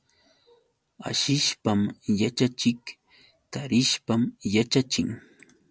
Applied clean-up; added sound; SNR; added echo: none; none; none; none.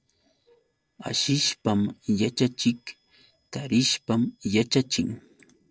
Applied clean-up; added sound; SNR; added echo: neural separator model SepFormer DNS4.